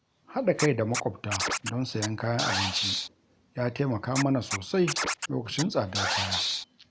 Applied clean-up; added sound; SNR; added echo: none; Scratching (performance technique); 3 dB; none.